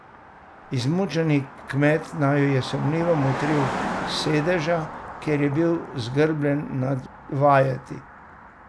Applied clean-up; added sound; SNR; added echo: none; Car passing by; 10 dB; none.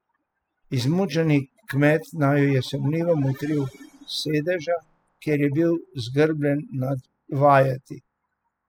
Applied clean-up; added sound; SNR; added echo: classical method spectral subtraction.